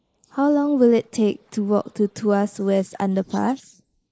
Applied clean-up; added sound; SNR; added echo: neural mask model Resemble Enhance denoiser.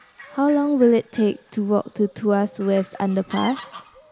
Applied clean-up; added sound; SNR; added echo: none; Fowl; 19 dB; none.